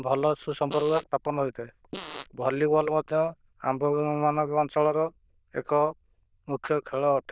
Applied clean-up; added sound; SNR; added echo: neural diffusion model UNIVERSE++.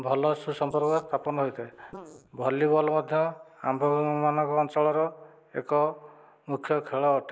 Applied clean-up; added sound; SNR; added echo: neural mask model Resemble Enhance denoiser.